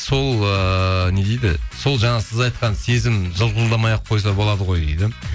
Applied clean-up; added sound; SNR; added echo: none; none; none; none.